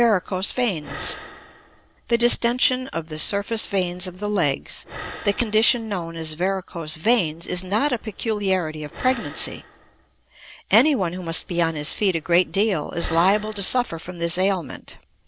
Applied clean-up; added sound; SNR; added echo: none; Breathing; 19 dB; none.